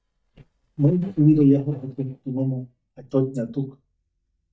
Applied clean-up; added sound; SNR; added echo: neural mask model DeepFilterNet 3.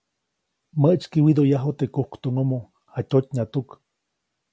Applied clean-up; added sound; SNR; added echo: none; none; none; none.